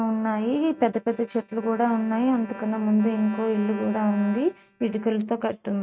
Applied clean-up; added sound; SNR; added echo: neural mask model RNNoise.